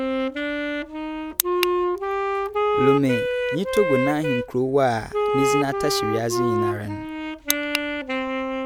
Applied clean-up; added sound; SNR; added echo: none; Wind instrument, woodwind instrument; -2 dB; none.